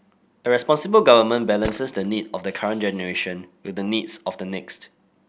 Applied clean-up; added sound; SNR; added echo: none; Tools; 17 dB; none.